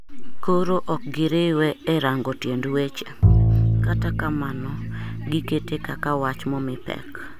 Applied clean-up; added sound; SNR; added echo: none; Bowed string instrument; -2 dB; none.